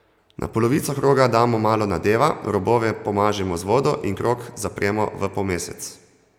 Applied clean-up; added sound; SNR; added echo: none; none; none; none.